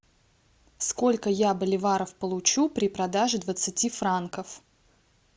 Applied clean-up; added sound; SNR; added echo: none; none; none; none.